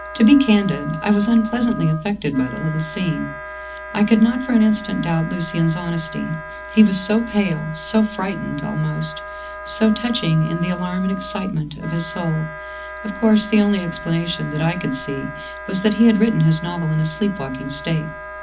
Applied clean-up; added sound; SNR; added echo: none; Wind instrument, woodwind instrument; 13 dB; reverberation time 0.4 s.